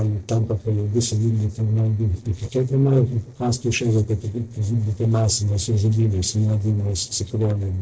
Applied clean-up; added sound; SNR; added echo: neural separator model SepFormer DNS4.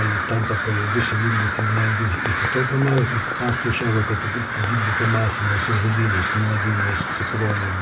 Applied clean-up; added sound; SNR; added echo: none; Crow; 2 dB; reverberation time 0.6 s.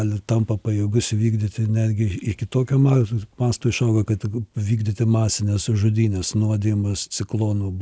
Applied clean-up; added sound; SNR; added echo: none; none; none; none.